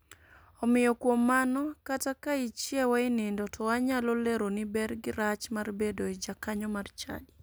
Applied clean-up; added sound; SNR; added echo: none; none; none; none.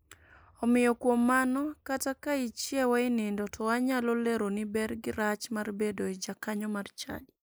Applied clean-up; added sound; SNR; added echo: neural mask model Resemble Enhance denoiser.